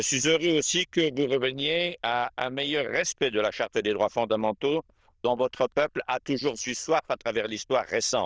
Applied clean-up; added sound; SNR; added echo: neural diffusion model UNIVERSE++.